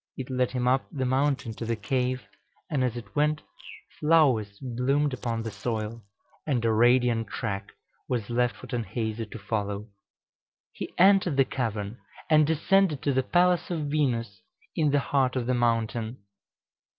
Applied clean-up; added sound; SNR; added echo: neural separator model SepFormer DNS4.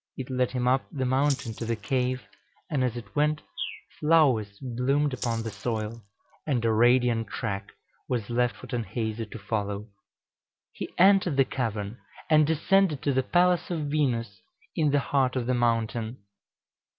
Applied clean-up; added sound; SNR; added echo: none; Rattle (instrument) + Bird; 17 dB; none.